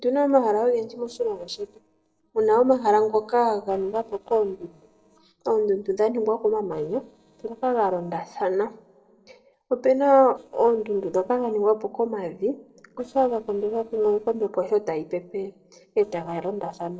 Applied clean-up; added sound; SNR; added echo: neural separator model SepFormer DNS4.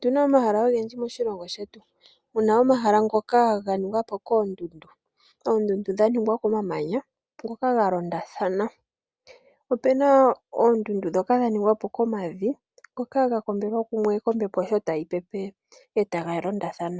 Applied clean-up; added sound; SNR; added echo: none; none; none; none.